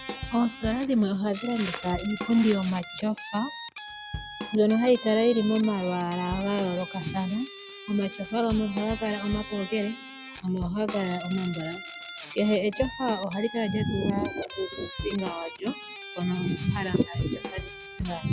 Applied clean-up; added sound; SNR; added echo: none; Guitar + Drum / Drum kit; 11 dB; none.